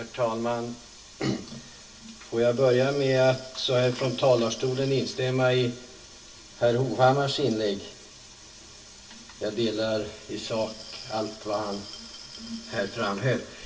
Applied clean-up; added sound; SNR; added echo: none; Glass; 19 dB; reverberation time 0.2 s.